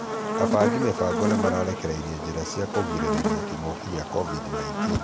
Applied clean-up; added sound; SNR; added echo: none; Buzz; -1 dB; none.